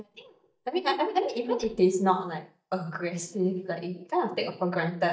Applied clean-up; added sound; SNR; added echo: neural mask model DeepFilterNet 3.